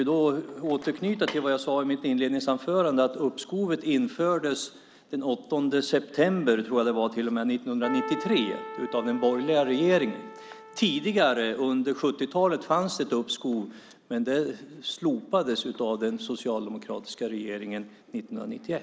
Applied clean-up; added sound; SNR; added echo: none; Keyboard (musical); 12 dB; none.